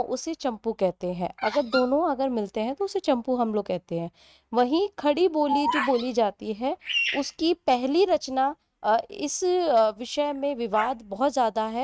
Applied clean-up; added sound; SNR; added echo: neural mask model RNNoise.